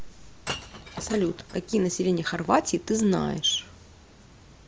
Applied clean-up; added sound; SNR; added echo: none; Shatter / Crushing; 15 dB; none.